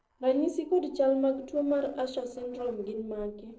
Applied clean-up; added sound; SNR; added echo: neural separator model SepFormer DNS4.